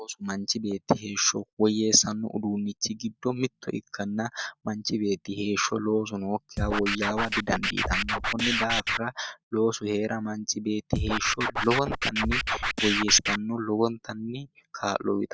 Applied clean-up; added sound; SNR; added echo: none; Scratching (performance technique); 0 dB; none.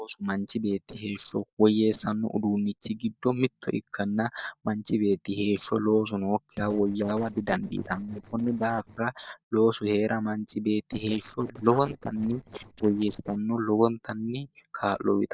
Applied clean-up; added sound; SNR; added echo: neural separator model SepFormer DNS4.